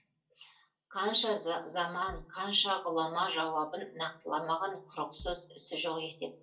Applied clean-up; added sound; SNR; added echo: none; Bass drum; 18 dB; reverberation time 0.2 s.